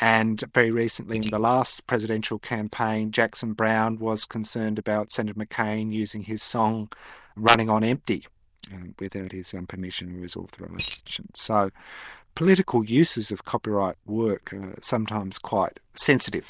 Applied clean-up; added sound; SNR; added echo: neural diffusion model UNIVERSE++.